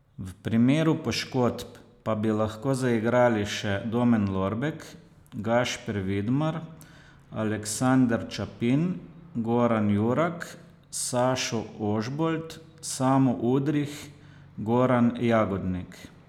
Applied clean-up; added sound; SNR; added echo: none; none; none; none.